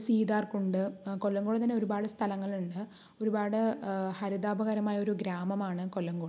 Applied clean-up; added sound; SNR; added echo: none; none; none; none.